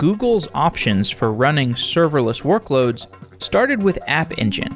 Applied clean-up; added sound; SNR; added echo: none; Musical instrument; 20 dB; none.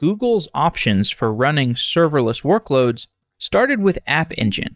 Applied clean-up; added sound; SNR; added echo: neural mask model DeepFilterNet 3.